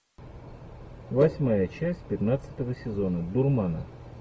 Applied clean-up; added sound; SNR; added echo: none; none; none; none.